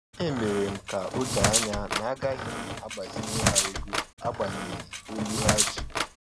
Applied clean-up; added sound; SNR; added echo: none; Squeak; -3 dB; none.